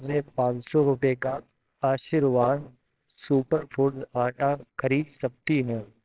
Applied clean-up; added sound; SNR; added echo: neural separator model SepFormer WHAMR!.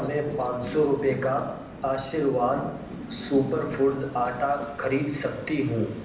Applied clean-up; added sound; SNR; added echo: none; Train; 12 dB; reverberation time 0.8 s.